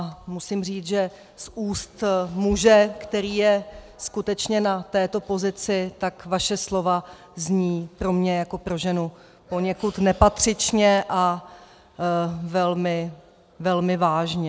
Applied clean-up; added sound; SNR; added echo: none; none; none; none.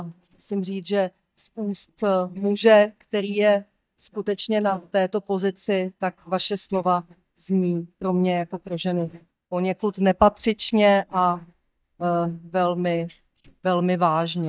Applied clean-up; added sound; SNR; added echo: neural mask model DeepFilterNet 3.